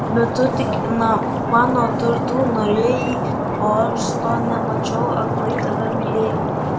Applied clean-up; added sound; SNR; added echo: none; Stream; -1 dB; reverberation time 0.5 s.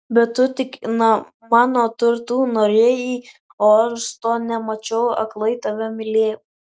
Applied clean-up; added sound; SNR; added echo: none; none; none; none.